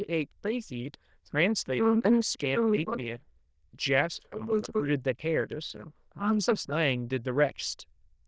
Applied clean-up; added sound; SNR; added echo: neural diffusion model UNIVERSE++.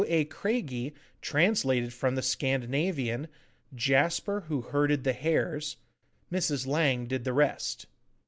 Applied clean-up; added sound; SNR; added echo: none; none; none; none.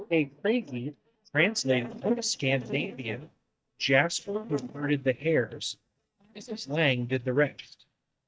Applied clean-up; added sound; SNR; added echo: neural mask model DeepFilterNet 3.